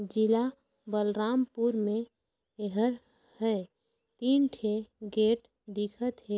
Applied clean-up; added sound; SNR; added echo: none; none; none; none.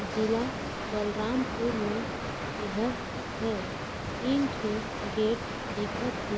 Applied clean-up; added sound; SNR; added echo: none; Water; 2 dB; none.